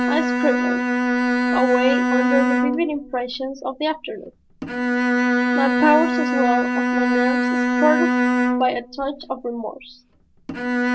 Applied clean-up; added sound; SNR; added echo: none; Bowed string instrument; -3 dB; none.